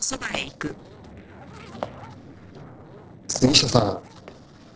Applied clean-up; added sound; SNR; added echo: neural separator model SepFormer DNS4.